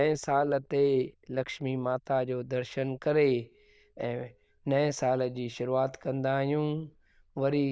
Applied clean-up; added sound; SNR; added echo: neural diffusion model UNIVERSE++.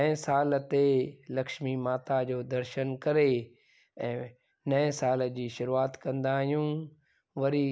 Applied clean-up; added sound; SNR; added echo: none; none; none; none.